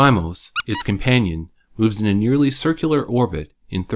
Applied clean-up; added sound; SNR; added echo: none; Squeak; 15 dB; none.